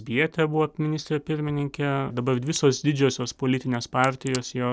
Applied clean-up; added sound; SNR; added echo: none; Crack; 20 dB; none.